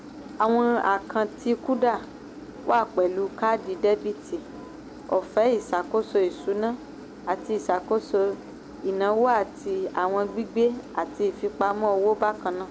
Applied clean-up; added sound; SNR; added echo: none; Engine; 15 dB; none.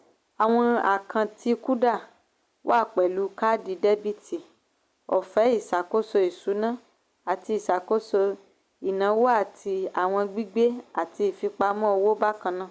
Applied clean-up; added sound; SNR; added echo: none; none; none; none.